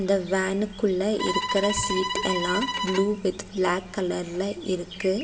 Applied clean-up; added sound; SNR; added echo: none; Bowed string instrument; 5 dB; reverberation time 1.3 s.